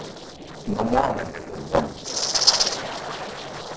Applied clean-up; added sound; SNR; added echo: neural separator model SepFormer DNS4.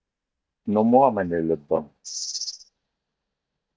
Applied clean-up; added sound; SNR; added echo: neural mask model DeepFilterNet 3.